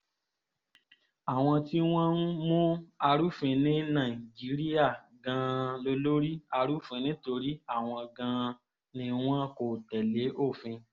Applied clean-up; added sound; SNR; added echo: none; none; none; none.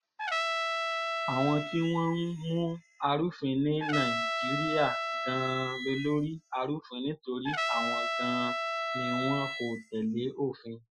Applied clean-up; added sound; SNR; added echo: classical method Wiener filter.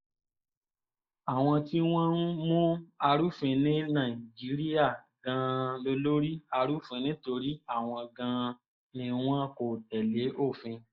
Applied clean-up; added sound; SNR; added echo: neural mask model Resemble Enhance denoiser.